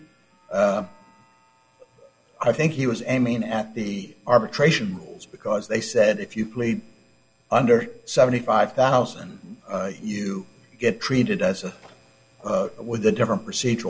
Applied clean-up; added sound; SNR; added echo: none; none; none; none.